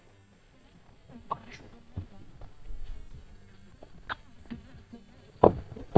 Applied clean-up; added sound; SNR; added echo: neural mask model DeepFilterNet 3.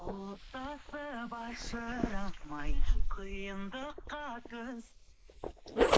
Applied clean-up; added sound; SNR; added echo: neural mask model Resemble Enhance denoiser.